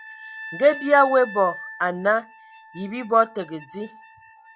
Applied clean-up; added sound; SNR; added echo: classical method log-MMSE.